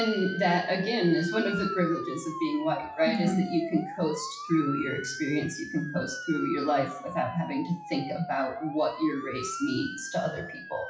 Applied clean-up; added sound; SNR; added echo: classical method WPE with log-MMSE.